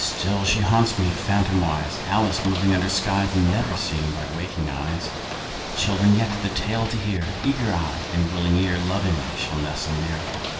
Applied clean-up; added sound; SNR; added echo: none; Ocean / Boat, Water vehicle; 8 dB; reverberation time 2.5 s.